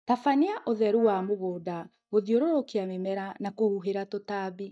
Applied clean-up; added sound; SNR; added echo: neural mask model DeepFilterNet 3.